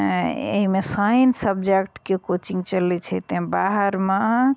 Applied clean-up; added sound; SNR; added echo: none; none; none; none.